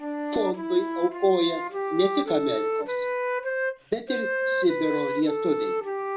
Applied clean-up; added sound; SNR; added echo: none; Wind instrument, woodwind instrument; 1 dB; reverberation time 0.7 s.